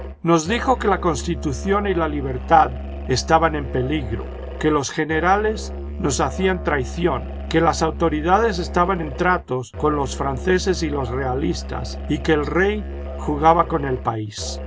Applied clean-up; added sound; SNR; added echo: none; Musical instrument; 9 dB; none.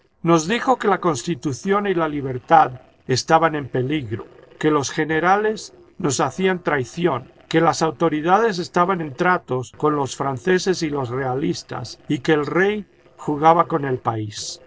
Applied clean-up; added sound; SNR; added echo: neural separator model SepFormer DNS4.